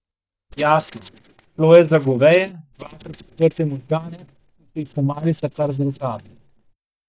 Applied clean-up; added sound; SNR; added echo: neural mask model DeepFilterNet 3.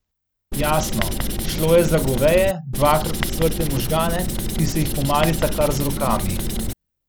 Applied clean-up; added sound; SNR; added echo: none; Writing; 1 dB; none.